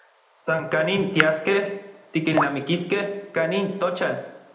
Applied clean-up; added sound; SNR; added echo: none; Raindrop / Drip; 9 dB; reverberation time 0.8 s.